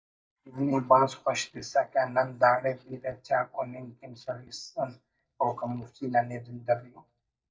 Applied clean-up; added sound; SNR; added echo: neural mask model DeepFilterNet 3.